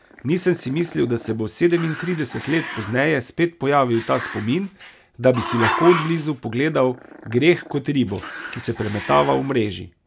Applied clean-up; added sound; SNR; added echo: none; Growling; 11 dB; none.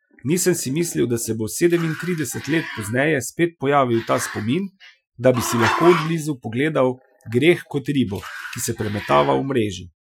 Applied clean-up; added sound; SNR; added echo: classical method Wiener filter.